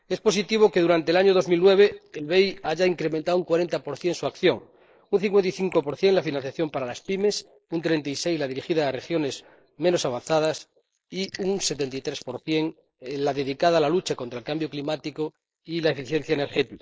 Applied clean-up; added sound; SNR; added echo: neural mask model Resemble Enhance denoiser.